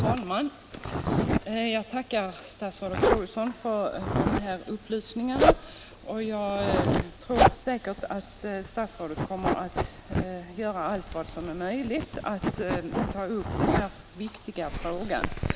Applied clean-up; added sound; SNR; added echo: none; Zipper (clothing); -2 dB; none.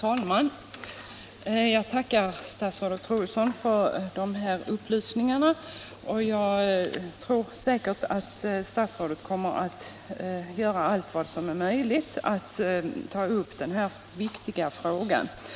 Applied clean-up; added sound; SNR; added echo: none; none; none; none.